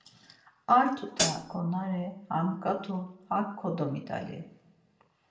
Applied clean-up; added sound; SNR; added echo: none; Hi-hat; -2 dB; reverberation time 0.5 s.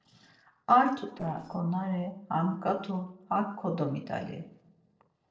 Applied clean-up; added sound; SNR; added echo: neural separator model SepFormer DNS4.